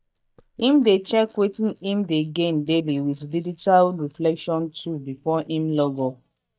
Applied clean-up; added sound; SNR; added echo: neural mask model DeepFilterNet 3.